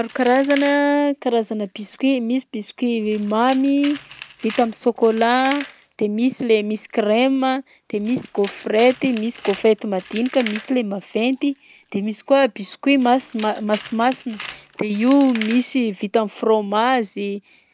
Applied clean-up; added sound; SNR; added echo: none; Tools; 19 dB; none.